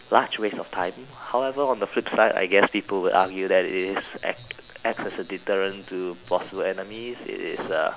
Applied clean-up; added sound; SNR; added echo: none; none; none; none.